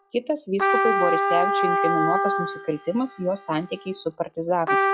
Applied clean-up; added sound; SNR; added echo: classical method log-MMSE.